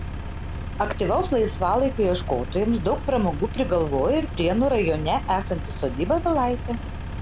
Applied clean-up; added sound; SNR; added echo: none; Engine; 7 dB; none.